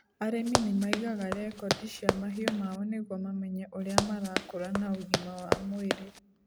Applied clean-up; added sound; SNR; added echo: none; Run; 0 dB; none.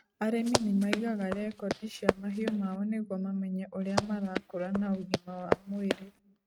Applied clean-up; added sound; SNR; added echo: neural mask model RNNoise.